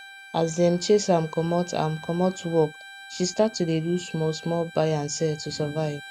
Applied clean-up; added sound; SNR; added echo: none; Bowed string instrument; 19 dB; none.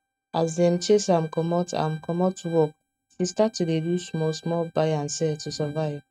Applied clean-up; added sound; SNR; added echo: neural mask model RNNoise.